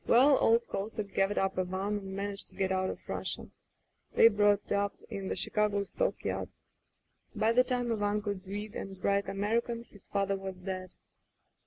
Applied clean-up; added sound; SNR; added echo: none; none; none; none.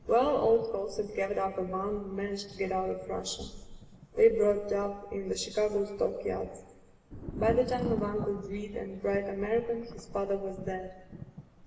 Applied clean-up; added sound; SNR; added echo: none; Thunder; 13 dB; reverberation time 1.2 s.